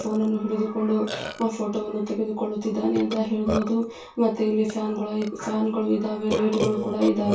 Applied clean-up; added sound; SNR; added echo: none; Burping, eructation; 10 dB; reverberation time 0.2 s.